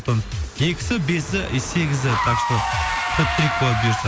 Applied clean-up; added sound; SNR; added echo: none; Engine / Car; 4 dB; none.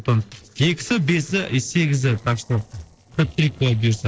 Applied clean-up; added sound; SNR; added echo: neural separator model SepFormer DNS4.